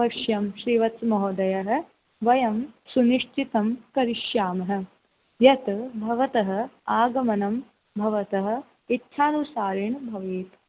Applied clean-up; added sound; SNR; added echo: none; none; none; none.